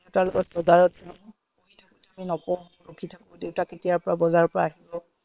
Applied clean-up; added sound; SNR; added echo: neural separator model SepFormer WHAM!.